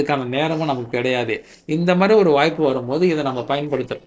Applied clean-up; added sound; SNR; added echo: neural separator model SepFormer DNS4.